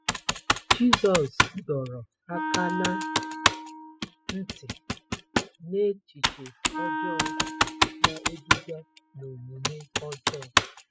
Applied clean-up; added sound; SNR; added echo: classical method spectral subtraction.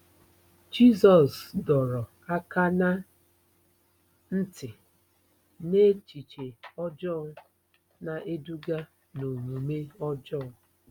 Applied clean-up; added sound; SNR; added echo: none; none; none; none.